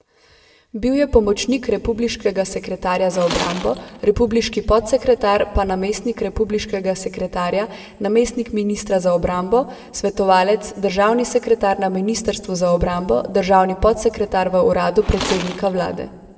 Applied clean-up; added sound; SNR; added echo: none; Tools; 10 dB; reverberation time 1.1 s.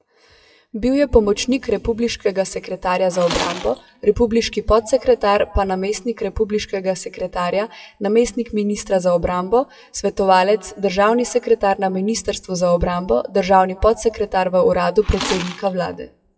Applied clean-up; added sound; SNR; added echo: classical method WPE with log-MMSE.